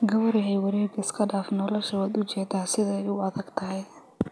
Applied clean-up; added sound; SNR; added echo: none; none; none; none.